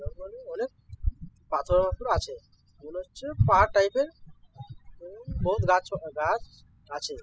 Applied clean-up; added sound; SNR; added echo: classical method spectral subtraction.